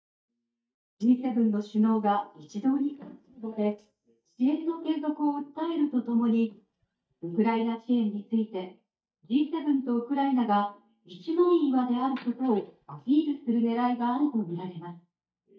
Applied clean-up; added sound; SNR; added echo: neural mask model DeepFilterNet 3.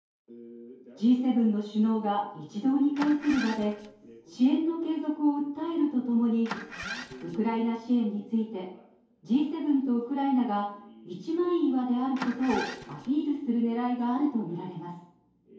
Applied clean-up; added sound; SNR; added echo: none; Engine starting; 13 dB; reverberation time 2.4 s.